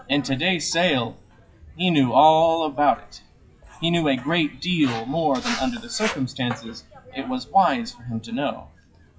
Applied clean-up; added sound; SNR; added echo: classical method WPE with log-MMSE.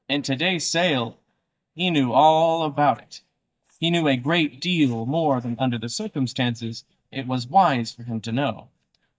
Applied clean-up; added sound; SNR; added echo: neural mask model DeepFilterNet 3.